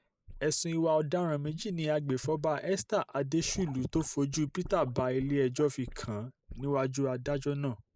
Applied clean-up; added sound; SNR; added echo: neural mask model Resemble Enhance denoiser.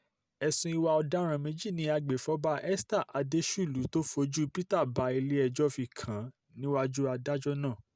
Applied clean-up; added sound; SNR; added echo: none; none; none; none.